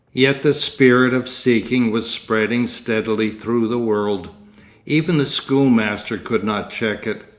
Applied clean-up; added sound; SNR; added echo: none; none; none; none.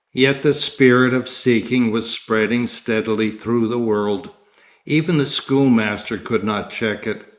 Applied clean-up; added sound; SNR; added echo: neural mask model Resemble Enhance denoiser.